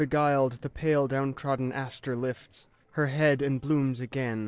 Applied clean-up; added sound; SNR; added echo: neural separator model SepFormer DNS4.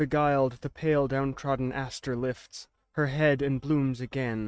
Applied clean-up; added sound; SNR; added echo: neural mask model RNNoise.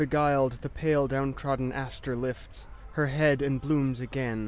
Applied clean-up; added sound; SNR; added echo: none; Insect; 17 dB; none.